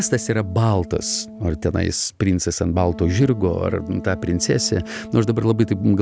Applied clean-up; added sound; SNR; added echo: none; Wind instrument, woodwind instrument; 16 dB; none.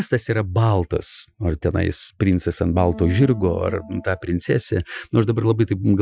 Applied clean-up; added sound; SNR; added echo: classical method Wiener filter.